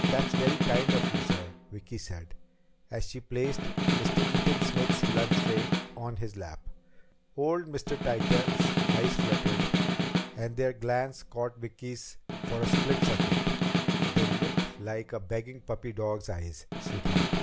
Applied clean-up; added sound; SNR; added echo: none; Snare drum; -4 dB; none.